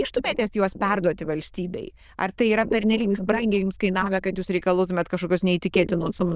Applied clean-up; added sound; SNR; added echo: neural diffusion model UNIVERSE++.